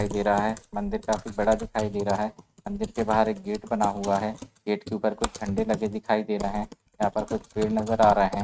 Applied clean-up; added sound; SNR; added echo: neural mask model RNNoise.